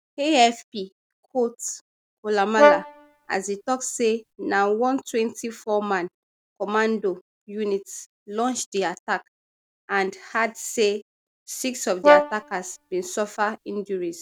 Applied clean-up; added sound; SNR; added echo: none; Brass instrument; -3 dB; none.